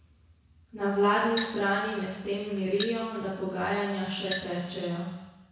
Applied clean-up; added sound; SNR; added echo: none; Glass; 12 dB; reverberation time 1.0 s.